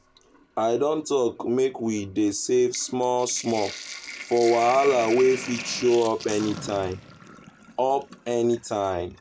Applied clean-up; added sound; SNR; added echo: none; Sink (filling or washing); 15 dB; none.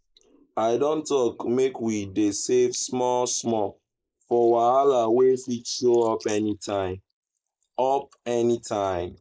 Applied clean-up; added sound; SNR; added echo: neural mask model Resemble Enhance denoiser.